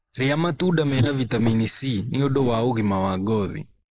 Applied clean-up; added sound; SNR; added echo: neural mask model Resemble Enhance denoiser.